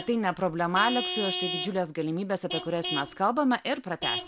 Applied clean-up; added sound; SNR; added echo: none; Vehicle horn, car horn, honking / Truck; 7 dB; none.